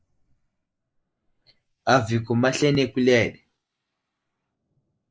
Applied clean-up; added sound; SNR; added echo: neural mask model Resemble Enhance denoiser.